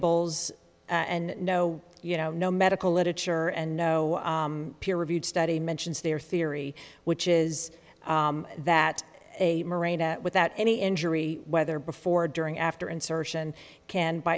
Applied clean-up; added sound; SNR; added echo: none; none; none; none.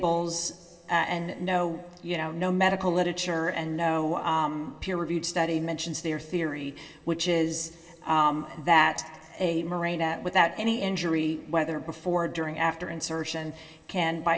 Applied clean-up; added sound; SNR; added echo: none; none; none; reverberation time 2.4 s.